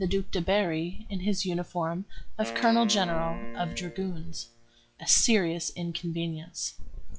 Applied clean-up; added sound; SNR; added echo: classical method log-MMSE.